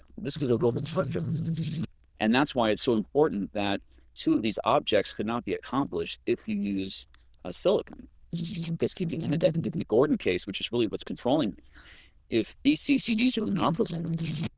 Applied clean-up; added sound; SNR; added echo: neural diffusion model UNIVERSE++.